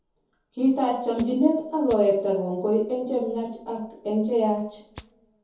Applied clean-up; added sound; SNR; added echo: none; Rattle (instrument); 16 dB; reverberation time 0.6 s.